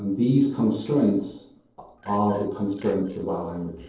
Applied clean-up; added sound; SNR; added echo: neural separator model SepFormer DNS4.